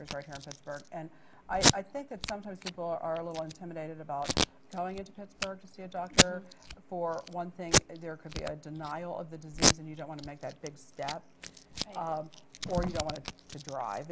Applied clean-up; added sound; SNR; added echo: none; Packing tape, duct tape; -4 dB; none.